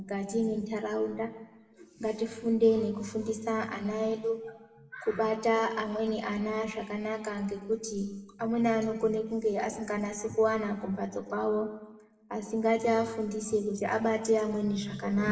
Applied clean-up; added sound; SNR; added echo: none; none; none; reverberation time 1.0 s.